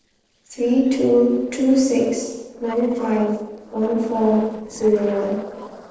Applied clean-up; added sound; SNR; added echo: neural separator model SepFormer DNS4.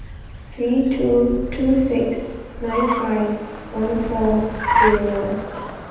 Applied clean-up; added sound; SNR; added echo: none; Car; 5 dB; reverberation time 1.1 s.